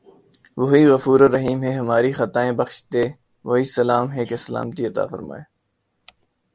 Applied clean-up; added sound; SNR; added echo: none; none; none; none.